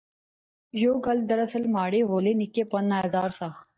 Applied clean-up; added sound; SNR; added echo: neural mask model DeepFilterNet 3.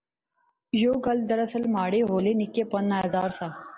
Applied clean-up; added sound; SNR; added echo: none; none; none; none.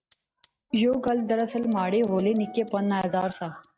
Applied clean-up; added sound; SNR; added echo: neural mask model RNNoise.